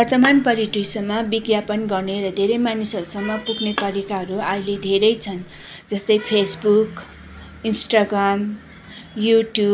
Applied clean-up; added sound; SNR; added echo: none; Bowed string instrument; 16 dB; none.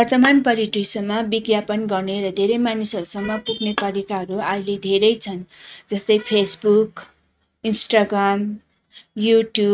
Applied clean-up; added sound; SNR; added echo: neural mask model RNNoise.